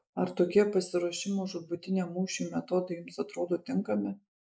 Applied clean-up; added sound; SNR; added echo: neural mask model Resemble Enhance denoiser.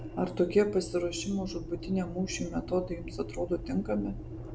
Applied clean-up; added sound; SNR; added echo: none; Engine; 9 dB; none.